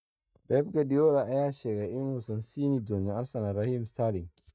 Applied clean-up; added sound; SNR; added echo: neural mask model DeepFilterNet 3.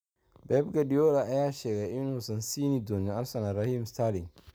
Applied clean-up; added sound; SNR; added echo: none; none; none; none.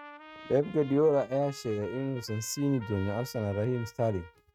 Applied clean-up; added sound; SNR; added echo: neural mask model RNNoise.